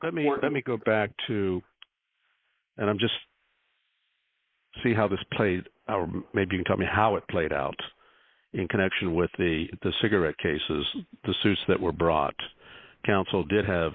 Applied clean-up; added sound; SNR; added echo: neural mask model Resemble Enhance denoiser.